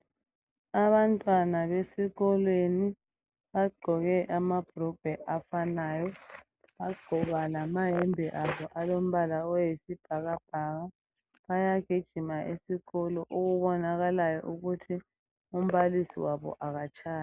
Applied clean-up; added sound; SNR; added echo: none; none; none; none.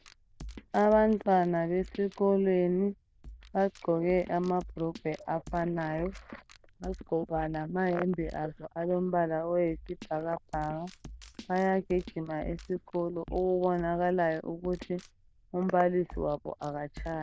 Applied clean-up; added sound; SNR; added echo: neural diffusion model UNIVERSE++.